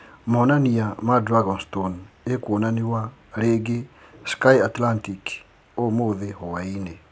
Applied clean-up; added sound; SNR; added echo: none; none; none; none.